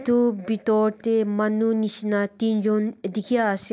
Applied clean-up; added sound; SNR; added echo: none; none; none; none.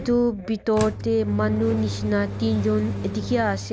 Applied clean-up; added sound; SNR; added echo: none; Engine; 6 dB; none.